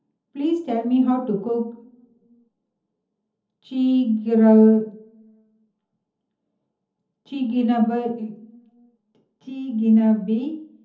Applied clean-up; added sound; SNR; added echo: none; none; none; reverberation time 0.7 s.